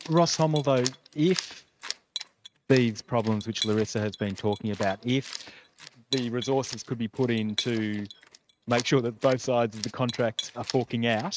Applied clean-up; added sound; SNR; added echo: neural mask model RNNoise.